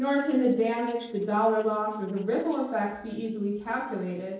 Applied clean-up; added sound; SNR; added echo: neural separator model SepFormer DNS4.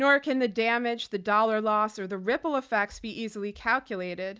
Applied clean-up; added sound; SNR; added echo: none; none; none; none.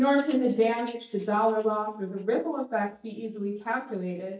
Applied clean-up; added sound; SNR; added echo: neural mask model DeepFilterNet 3.